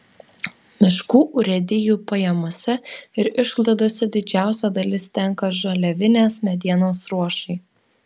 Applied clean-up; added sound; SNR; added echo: none; none; none; none.